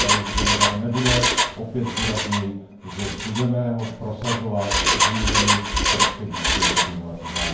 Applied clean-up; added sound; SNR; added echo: none; Engine; -4 dB; reverberation time 0.9 s.